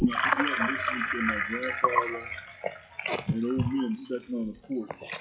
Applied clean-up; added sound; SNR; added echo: classical method WPE with log-MMSE.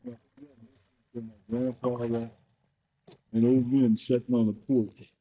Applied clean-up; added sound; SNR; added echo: neural mask model DeepFilterNet 3.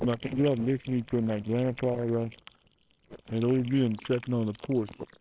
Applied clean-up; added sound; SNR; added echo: neural separator model SepFormer WHAMR!.